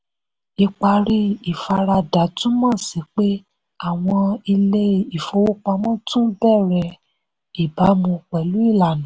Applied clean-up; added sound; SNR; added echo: none; none; none; none.